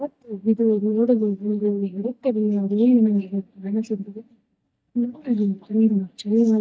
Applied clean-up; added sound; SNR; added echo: neural mask model DeepFilterNet 3.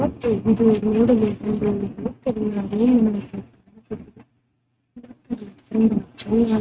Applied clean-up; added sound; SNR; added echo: neural mask model RNNoise.